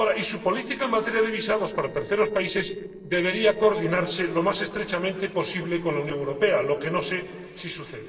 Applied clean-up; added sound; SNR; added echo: neural separator model SepFormer DNS4.